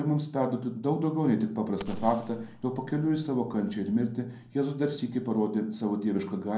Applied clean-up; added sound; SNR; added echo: none; Gunshot, gunfire; 18 dB; reverberation time 0.5 s.